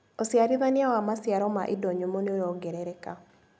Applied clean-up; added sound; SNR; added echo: none; none; none; none.